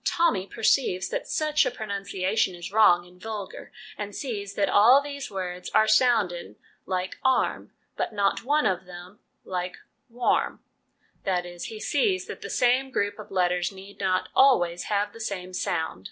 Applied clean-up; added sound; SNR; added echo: none; none; none; none.